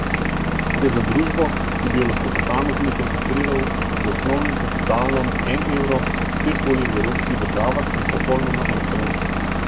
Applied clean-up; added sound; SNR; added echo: none; Engine / Vehicle; -3 dB; reverberation time 1.1 s.